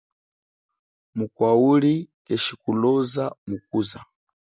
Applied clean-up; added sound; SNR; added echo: none; none; none; none.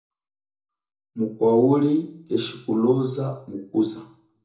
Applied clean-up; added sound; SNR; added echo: none; none; none; reverberation time 0.6 s.